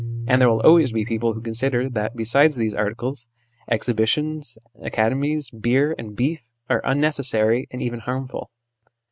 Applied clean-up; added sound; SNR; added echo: neural mask model RNNoise.